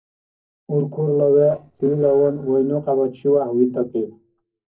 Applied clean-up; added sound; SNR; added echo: neural separator model SepFormer DNS4.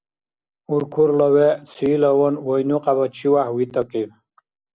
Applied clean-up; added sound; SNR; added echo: none; none; none; none.